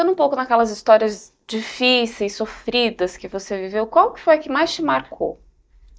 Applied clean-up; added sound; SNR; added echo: neural mask model DeepFilterNet 3.